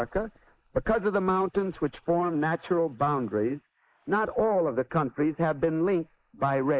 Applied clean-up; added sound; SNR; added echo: neural mask model Resemble Enhance denoiser.